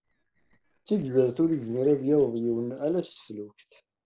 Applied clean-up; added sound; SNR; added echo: neural separator model SepFormer DNS4.